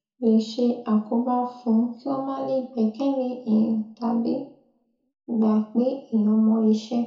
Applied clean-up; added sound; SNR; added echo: none; none; none; reverberation time 0.6 s.